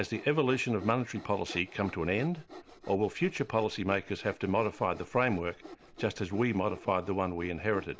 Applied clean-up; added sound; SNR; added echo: none; Sawing; 18 dB; none.